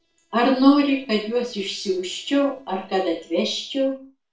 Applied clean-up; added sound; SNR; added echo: neural separator model SepFormer DNS4.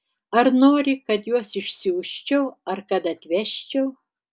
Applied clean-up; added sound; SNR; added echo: none; none; none; none.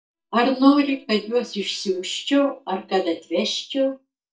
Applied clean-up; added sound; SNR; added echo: neural mask model DeepFilterNet 3.